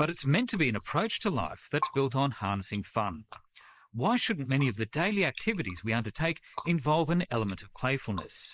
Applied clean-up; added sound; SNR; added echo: neural mask model Resemble Enhance denoiser.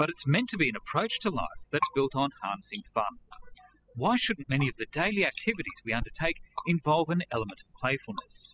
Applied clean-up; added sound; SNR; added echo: classical method spectral subtraction.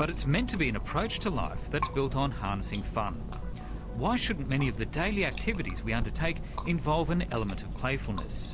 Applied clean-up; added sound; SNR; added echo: none; Chewing, mastication; 4 dB; none.